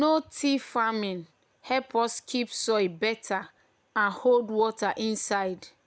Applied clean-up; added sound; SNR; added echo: none; none; none; none.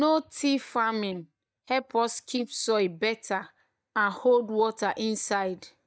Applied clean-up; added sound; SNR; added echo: neural mask model DeepFilterNet 3.